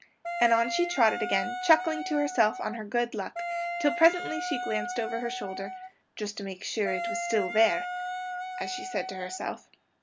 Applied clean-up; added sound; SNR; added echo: none; Wind instrument, woodwind instrument; 6 dB; none.